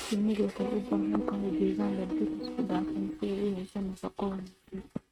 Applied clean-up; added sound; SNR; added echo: neural mask model RNNoise.